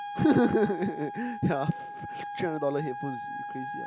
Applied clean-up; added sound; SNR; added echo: none; Wind instrument, woodwind instrument; 9 dB; none.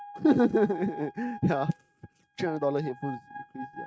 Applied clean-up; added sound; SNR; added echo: neural mask model RNNoise.